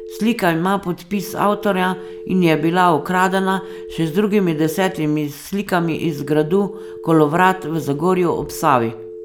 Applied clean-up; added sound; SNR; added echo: none; Telephone; 15 dB; none.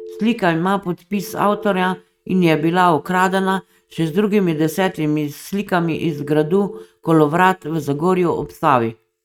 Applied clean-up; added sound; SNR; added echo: neural mask model RNNoise.